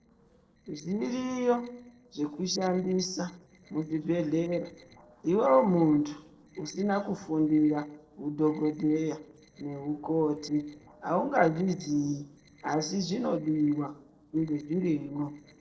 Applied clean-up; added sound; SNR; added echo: neural separator model SepFormer DNS4.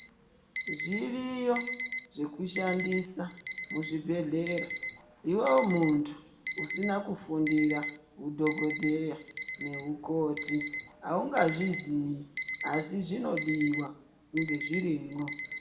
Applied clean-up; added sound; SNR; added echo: none; Alarm; 0 dB; reverberation time 0.8 s.